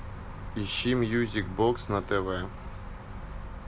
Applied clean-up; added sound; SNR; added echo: none; none; none; none.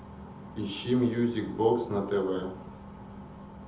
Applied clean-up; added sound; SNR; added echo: none; none; none; reverberation time 0.7 s.